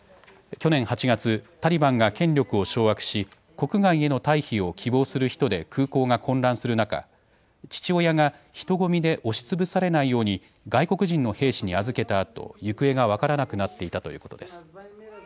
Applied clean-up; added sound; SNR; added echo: none; none; none; none.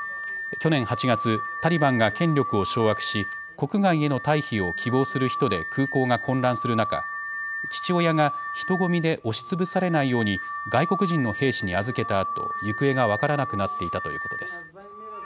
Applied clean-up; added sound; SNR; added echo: none; Alarm / Car; 7 dB; none.